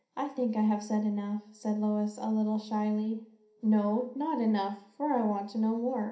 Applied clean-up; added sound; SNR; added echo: none; none; none; reverberation time 0.5 s.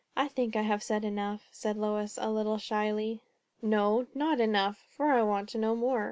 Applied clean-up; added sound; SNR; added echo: none; none; none; none.